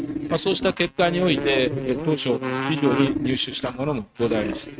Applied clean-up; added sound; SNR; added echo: neural mask model RNNoise.